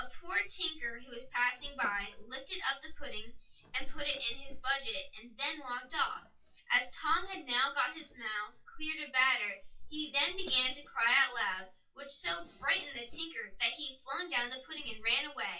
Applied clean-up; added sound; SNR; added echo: classical method WPE with log-MMSE.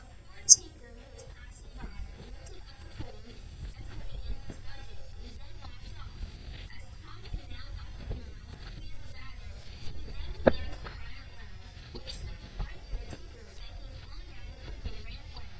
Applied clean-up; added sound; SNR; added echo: neural mask model DeepFilterNet 3.